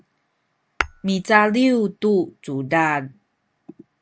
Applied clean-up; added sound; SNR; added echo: none; Tap / Hammer; 13 dB; none.